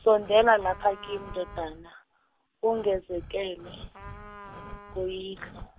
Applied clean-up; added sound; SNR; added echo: none; Breathing + Trumpet; 16 dB; none.